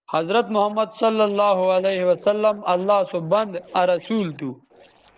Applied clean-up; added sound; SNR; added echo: neural separator model SepFormer DNS4.